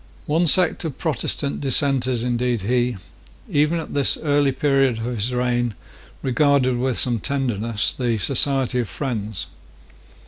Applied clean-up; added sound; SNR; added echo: none; none; none; none.